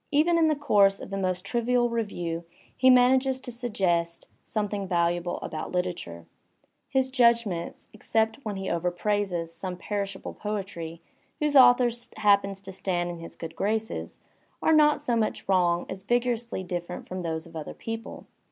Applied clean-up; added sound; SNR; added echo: none; none; none; none.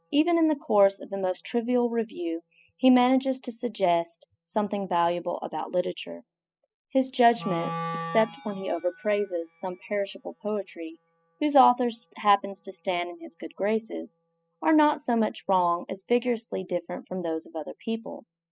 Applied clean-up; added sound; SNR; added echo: classical method spectral subtraction.